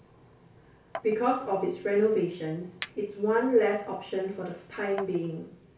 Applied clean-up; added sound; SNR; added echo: none; Chink, clink; 19 dB; reverberation time 0.3 s.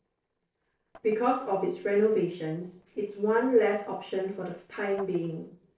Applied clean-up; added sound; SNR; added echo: neural separator model SepFormer DNS4.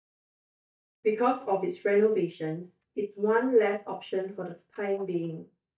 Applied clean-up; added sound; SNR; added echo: neural mask model DeepFilterNet 3.